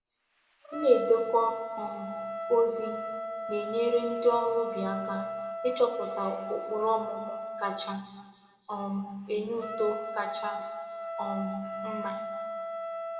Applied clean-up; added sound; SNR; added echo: none; Trumpet; 6 dB; reverberation time 2.0 s.